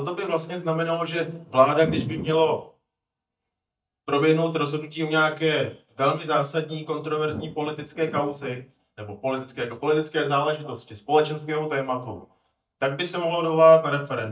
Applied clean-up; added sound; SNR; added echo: neural mask model DeepFilterNet 3.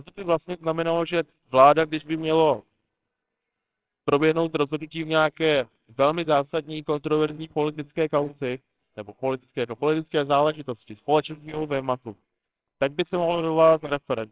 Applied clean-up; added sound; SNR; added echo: neural separator model SepFormer WHAMR!.